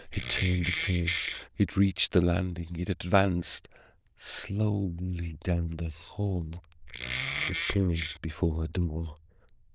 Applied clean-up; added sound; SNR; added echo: neural diffusion model UNIVERSE++.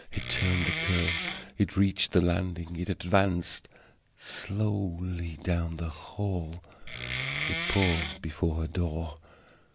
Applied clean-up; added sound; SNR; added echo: none; Wood; 3 dB; none.